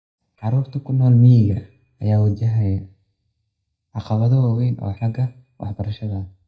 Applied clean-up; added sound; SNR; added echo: neural mask model DeepFilterNet 3.